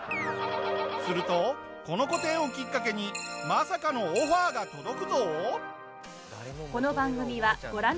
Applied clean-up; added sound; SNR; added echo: none; none; none; none.